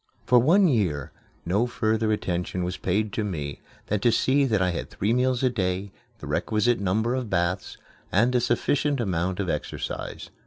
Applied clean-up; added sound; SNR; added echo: none; none; none; none.